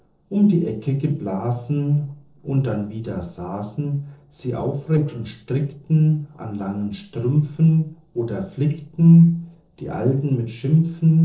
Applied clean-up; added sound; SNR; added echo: neural separator model SepFormer DNS4.